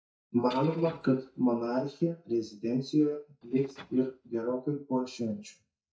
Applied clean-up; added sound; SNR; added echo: neural mask model DeepFilterNet 3.